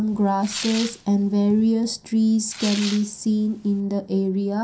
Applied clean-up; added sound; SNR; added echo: none; Tearing; 14 dB; reverberation time 0.3 s.